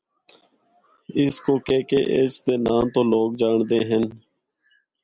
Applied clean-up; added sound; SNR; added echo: none; none; none; none.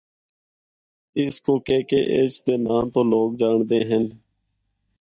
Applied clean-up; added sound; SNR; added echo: neural mask model DeepFilterNet 3.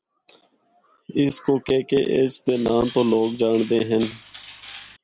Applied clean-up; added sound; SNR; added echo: none; Cutlery, silverware; 19 dB; none.